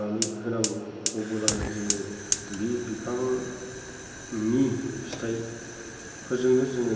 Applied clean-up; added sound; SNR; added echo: none; Fire; 6 dB; reverberation time 2.3 s.